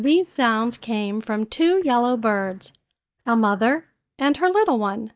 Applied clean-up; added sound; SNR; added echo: neural mask model DeepFilterNet 3.